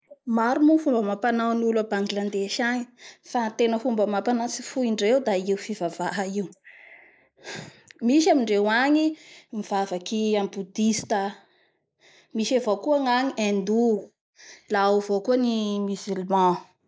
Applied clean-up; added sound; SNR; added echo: neural mask model Resemble Enhance denoiser.